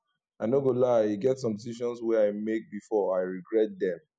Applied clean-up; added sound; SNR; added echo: none; none; none; none.